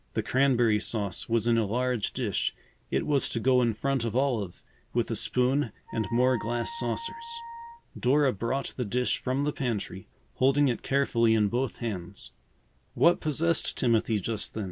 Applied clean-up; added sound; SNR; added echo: none; Wind instrument, woodwind instrument; 15 dB; none.